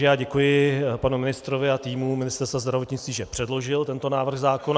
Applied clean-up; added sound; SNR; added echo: none; none; none; none.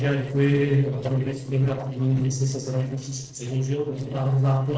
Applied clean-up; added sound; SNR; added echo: neural separator model SepFormer DNS4.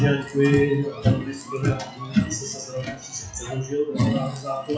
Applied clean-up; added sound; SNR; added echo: classical method WPE with log-MMSE.